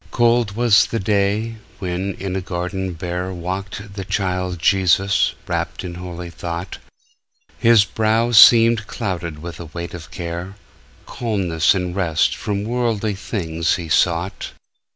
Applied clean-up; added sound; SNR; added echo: none; none; none; none.